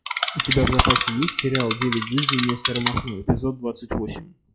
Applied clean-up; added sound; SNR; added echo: classical method log-MMSE.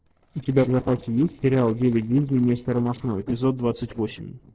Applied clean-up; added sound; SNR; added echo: neural separator model SepFormer DNS4.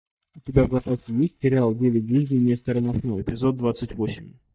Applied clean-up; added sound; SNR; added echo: neural mask model DeepFilterNet 3.